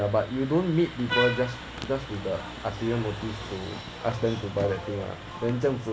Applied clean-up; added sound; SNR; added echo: none; Vehicle horn, car horn, honking; 9 dB; none.